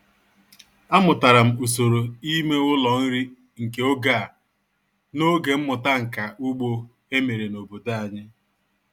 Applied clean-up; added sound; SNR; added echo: none; none; none; none.